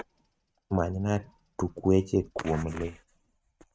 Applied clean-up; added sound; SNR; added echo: neural mask model RNNoise.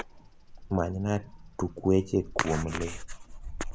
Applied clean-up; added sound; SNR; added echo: none; Bird vocalization, bird call, bird song; 11 dB; none.